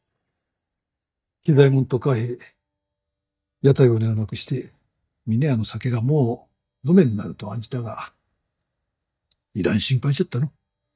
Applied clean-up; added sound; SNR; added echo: neural mask model DeepFilterNet 3.